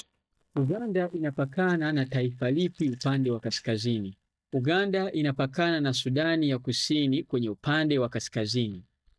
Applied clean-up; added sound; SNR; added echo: neural mask model DeepFilterNet 3.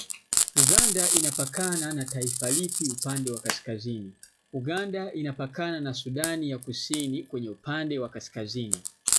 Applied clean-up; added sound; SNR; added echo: classical method log-MMSE.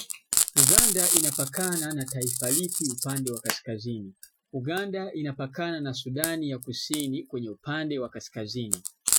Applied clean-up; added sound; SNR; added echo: classical method Wiener filter.